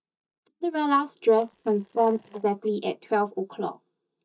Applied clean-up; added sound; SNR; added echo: neural mask model DeepFilterNet 3.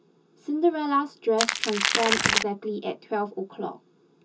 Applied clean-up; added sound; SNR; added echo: none; Crackle; -3 dB; reverberation time 0.2 s.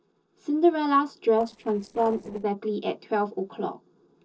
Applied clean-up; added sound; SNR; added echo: neural separator model SepFormer DNS4.